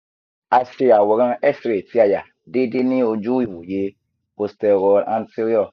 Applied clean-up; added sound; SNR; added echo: neural mask model DeepFilterNet 3.